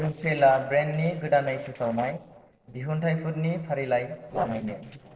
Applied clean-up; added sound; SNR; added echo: neural separator model SepFormer DNS4.